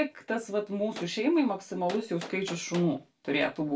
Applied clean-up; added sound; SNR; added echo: none; Gunshot, gunfire; 18 dB; reverberation time 0.2 s.